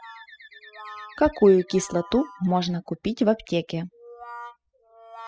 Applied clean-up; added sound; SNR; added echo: classical method spectral subtraction.